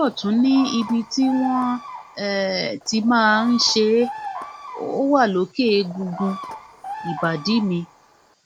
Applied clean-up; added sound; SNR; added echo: none; Bird vocalization, bird call, bird song; 14 dB; none.